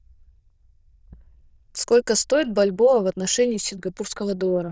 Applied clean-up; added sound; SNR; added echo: neural diffusion model UNIVERSE++.